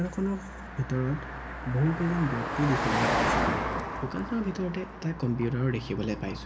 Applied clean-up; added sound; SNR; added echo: none; Car passing by; 2 dB; reverberation time 1.6 s.